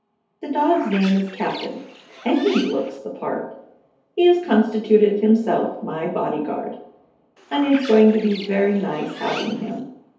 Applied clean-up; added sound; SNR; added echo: none; Bird; 16 dB; reverberation time 2.2 s.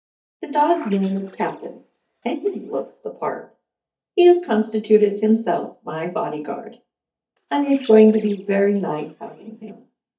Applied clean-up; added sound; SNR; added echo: neural mask model DeepFilterNet 3.